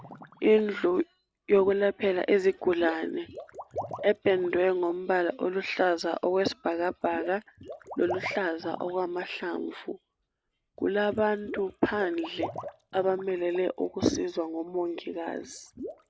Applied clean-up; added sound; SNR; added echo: none; Water / Liquid; 16 dB; none.